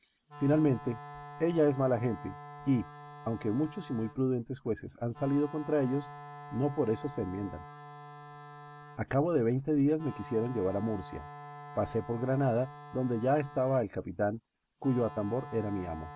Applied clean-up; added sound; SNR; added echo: none; Wind instrument, woodwind instrument; 16 dB; none.